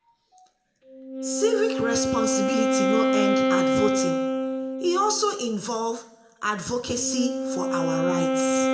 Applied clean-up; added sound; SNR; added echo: none; Wind instrument, woodwind instrument; -2 dB; reverberation time 0.6 s.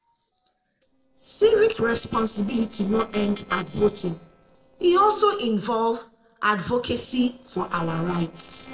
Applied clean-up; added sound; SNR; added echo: neural separator model SepFormer DNS4.